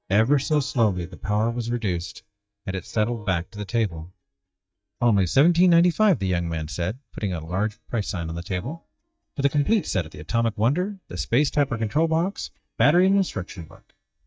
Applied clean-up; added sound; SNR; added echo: neural mask model DeepFilterNet 3.